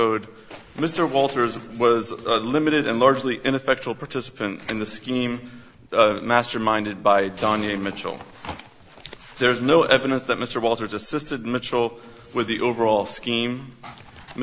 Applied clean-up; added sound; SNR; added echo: none; none; none; none.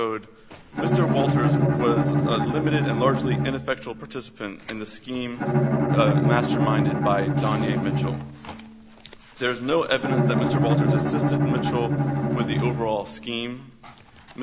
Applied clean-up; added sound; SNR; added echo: none; Bowed string instrument; -4 dB; none.